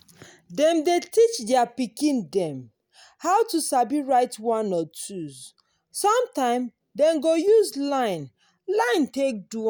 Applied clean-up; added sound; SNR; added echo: none; none; none; none.